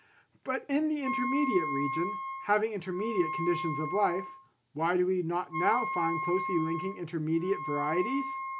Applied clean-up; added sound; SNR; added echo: none; Wind instrument, woodwind instrument; 5 dB; none.